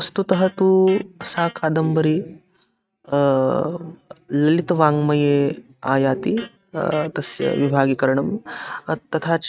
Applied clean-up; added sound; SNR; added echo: neural mask model RNNoise.